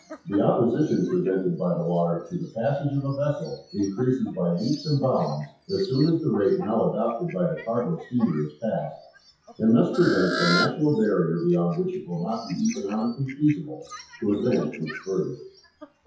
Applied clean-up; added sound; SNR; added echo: classical method WPE with log-MMSE.